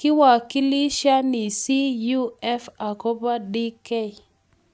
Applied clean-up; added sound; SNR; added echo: none; none; none; none.